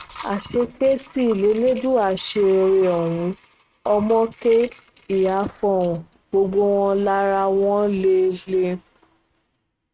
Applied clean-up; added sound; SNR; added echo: neural mask model RNNoise.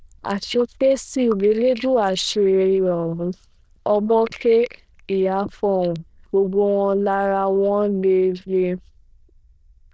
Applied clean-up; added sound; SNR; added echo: neural diffusion model UNIVERSE++.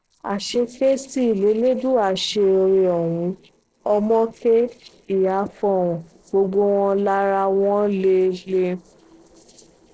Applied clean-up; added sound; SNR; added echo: neural separator model SepFormer DNS4.